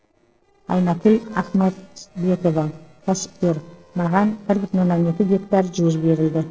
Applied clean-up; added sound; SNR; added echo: neural separator model SepFormer DNS4.